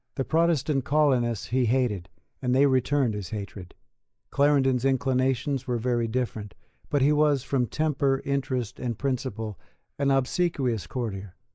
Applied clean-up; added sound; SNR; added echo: neural mask model Resemble Enhance denoiser.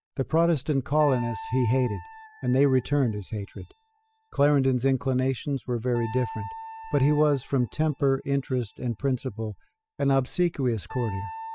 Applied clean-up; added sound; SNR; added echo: classical method spectral subtraction.